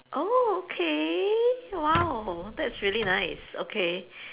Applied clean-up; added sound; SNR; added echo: none; Squeak; 11 dB; none.